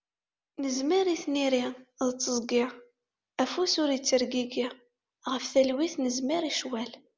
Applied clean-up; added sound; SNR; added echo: none; none; none; none.